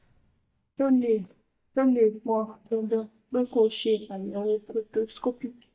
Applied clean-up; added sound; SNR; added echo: neural mask model DeepFilterNet 3.